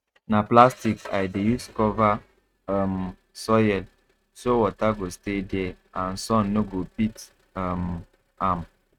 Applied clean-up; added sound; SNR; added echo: neural mask model RNNoise.